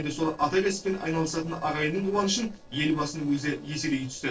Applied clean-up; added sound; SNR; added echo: neural separator model SepFormer DNS4.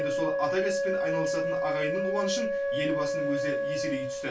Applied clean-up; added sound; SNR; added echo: none; Wind instrument, woodwind instrument; -4 dB; reverberation time 0.2 s.